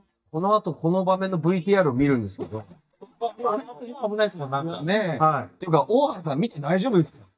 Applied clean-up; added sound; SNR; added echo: neural mask model DeepFilterNet 3.